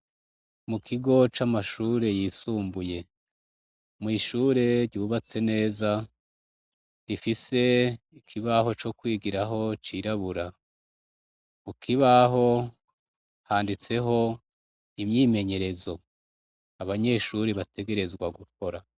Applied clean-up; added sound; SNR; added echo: none; none; none; none.